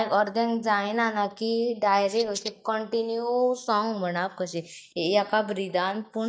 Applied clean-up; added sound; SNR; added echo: neural mask model DeepFilterNet 3.